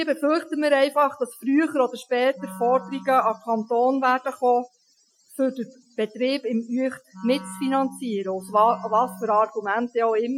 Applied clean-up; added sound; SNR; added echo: classical method Wiener filter.